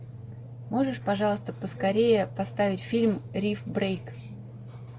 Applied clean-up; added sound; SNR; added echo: none; none; none; none.